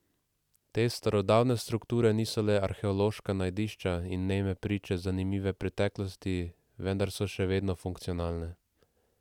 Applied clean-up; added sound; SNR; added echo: none; none; none; none.